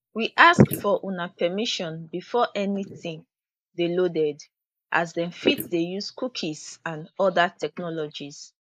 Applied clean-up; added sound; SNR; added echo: neural mask model Resemble Enhance denoiser.